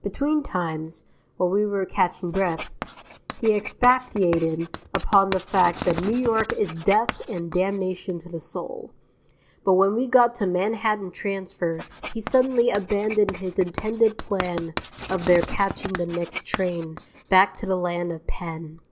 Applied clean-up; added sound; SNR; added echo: none; Writing; 12 dB; none.